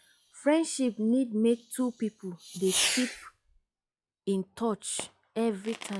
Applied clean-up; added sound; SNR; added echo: classical method log-MMSE.